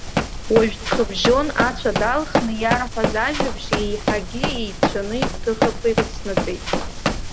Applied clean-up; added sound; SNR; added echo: none; Run; 0 dB; none.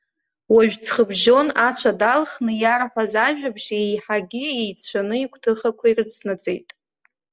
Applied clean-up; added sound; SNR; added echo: none; none; none; none.